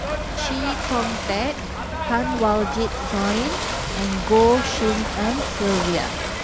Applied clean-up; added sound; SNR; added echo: none; Ocean / Boat, Water vehicle; 2 dB; none.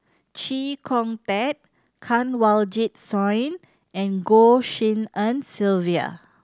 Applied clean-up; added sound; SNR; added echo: none; none; none; none.